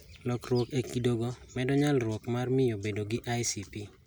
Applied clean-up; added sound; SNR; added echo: none; none; none; none.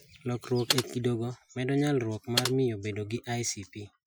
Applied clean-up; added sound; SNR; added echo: classical method Wiener filter.